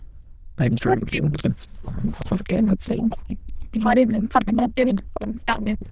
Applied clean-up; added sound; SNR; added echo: neural diffusion model UNIVERSE++.